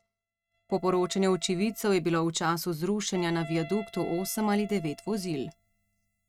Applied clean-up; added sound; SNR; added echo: neural mask model RNNoise.